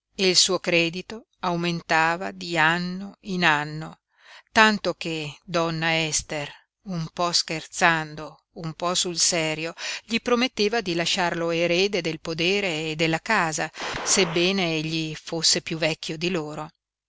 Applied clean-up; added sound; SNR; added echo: none; Gunshot, gunfire; 9 dB; none.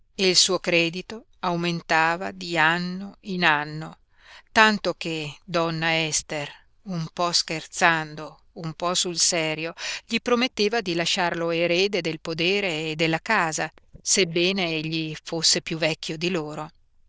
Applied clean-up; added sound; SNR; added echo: neural diffusion model UNIVERSE++.